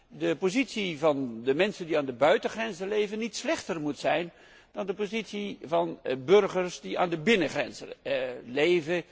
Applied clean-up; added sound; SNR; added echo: none; none; none; none.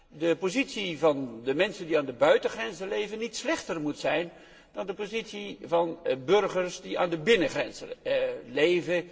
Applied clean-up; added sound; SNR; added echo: none; none; none; reverberation time 0.8 s.